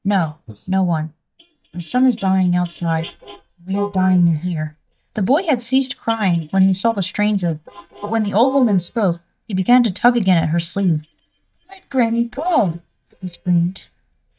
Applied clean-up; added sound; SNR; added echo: neural mask model DeepFilterNet 3.